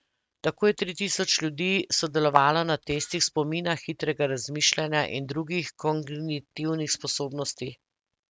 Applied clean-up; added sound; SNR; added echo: neural mask model RNNoise.